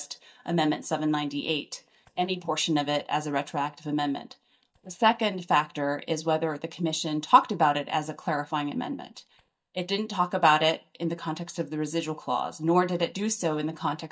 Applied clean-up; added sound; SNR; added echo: neural mask model DeepFilterNet 3.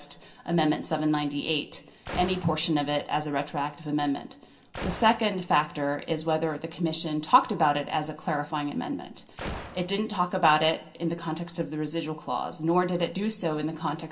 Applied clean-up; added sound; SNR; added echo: none; Gunshot, gunfire; 15 dB; reverberation time 0.2 s.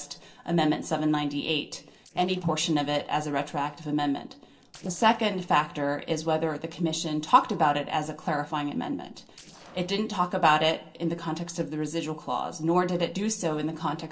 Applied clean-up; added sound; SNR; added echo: neural separator model SepFormer DNS4.